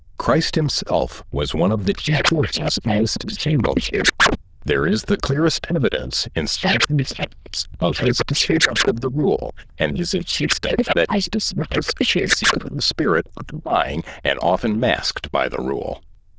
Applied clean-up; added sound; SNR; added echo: neural diffusion model UNIVERSE++.